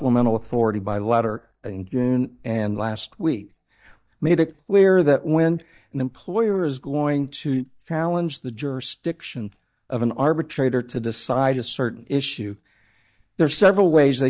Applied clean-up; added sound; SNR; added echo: neural mask model DeepFilterNet 3.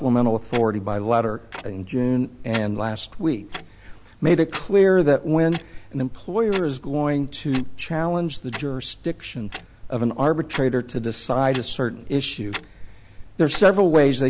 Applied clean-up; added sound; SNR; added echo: none; Clock; 13 dB; none.